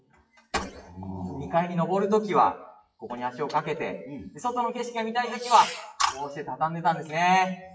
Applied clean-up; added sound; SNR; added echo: classical method WPE with log-MMSE.